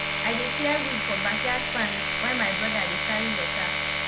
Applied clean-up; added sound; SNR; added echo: none; Domestic sounds, home sounds; -3 dB; none.